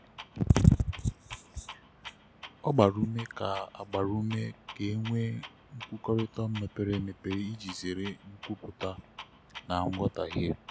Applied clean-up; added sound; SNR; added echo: none; Clock; 17 dB; none.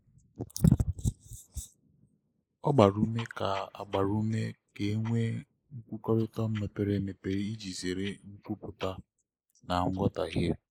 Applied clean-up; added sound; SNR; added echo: neural mask model Resemble Enhance denoiser.